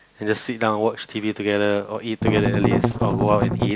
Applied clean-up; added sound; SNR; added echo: none; Strum; -3 dB; none.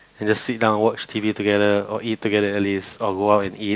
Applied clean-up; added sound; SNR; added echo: none; none; none; none.